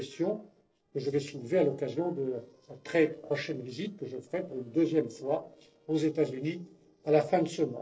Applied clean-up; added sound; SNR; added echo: neural separator model SepFormer DNS4.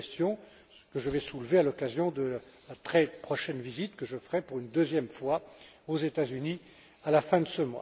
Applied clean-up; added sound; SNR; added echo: none; none; none; none.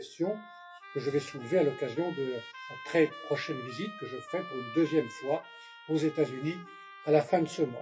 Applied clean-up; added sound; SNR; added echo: classical method WPE with log-MMSE.